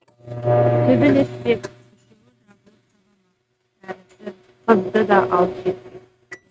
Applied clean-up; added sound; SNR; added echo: neural mask model RNNoise.